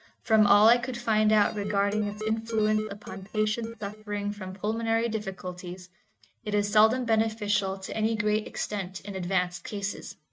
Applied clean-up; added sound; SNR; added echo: neural mask model RNNoise.